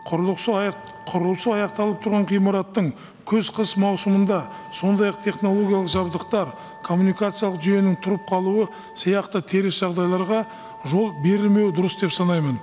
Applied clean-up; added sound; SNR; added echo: none; Wind instrument, woodwind instrument; 20 dB; none.